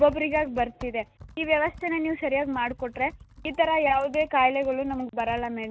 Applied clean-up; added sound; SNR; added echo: none; Computer keyboard; 20 dB; none.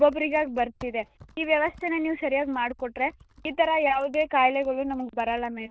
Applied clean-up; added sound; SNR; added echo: neural diffusion model UNIVERSE++.